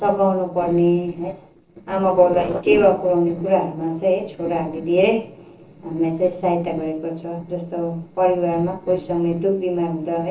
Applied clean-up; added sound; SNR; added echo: neural separator model SepFormer DNS4.